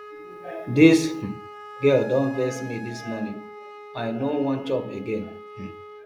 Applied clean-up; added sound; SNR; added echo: none; Wind instrument, woodwind instrument; 16 dB; none.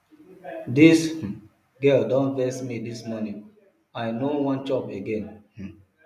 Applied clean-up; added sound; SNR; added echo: none; none; none; none.